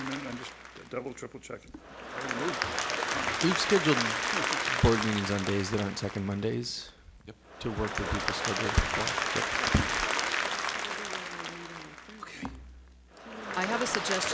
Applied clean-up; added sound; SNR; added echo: none; Applause / Crowd; 0 dB; none.